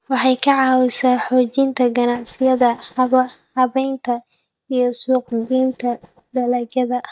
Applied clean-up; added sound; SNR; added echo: neural mask model DeepFilterNet 3.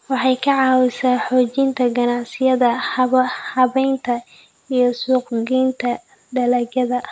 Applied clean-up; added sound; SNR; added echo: none; none; none; none.